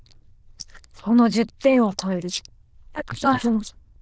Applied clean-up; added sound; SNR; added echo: neural diffusion model UNIVERSE++.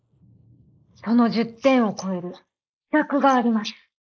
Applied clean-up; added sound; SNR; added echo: neural mask model Resemble Enhance denoiser.